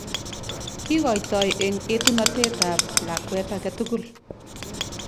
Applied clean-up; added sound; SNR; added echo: none; Writing; 2 dB; none.